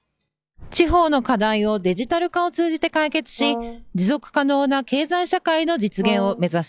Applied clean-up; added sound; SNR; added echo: classical method log-MMSE.